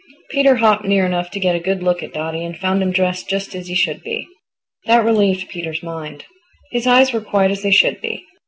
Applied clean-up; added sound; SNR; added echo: none; none; none; none.